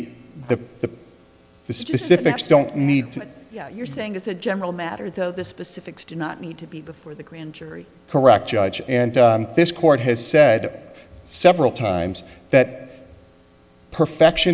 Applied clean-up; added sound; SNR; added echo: none; none; none; none.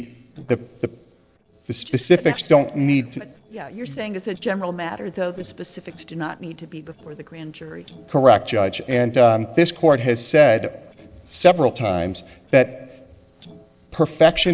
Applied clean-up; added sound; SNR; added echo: neural separator model SepFormer DNS4.